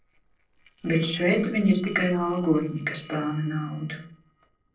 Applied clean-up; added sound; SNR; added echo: neural separator model SepFormer DNS4.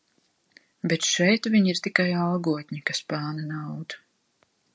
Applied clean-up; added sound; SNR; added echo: none; none; none; none.